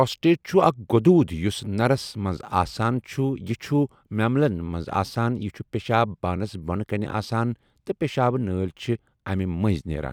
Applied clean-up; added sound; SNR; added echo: none; none; none; none.